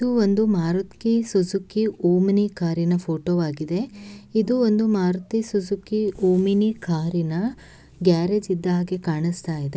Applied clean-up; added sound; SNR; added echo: none; none; none; none.